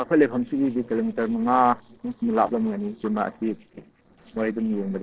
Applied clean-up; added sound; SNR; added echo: neural separator model SepFormer DNS4.